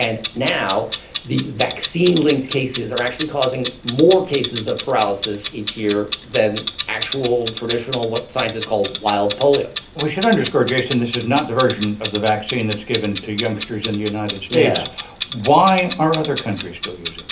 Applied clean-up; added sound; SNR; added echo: none; Clock; 10 dB; reverberation time 0.3 s.